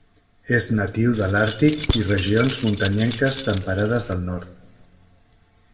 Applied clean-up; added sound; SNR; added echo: none; Keys jangling; 5 dB; reverberation time 0.6 s.